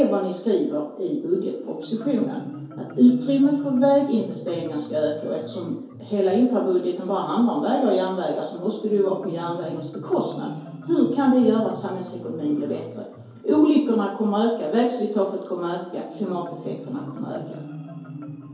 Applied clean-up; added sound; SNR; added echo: none; Marimba, xylophone; 17 dB; reverberation time 2.4 s.